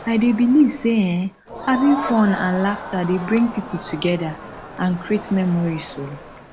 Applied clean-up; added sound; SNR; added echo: none; Crowd; 13 dB; none.